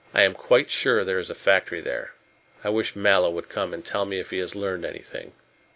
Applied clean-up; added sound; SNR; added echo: none; none; none; none.